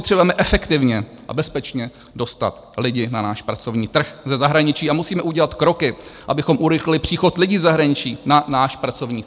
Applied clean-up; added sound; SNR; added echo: none; none; none; none.